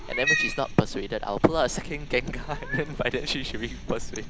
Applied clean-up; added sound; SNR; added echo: none; Cat; 4 dB; none.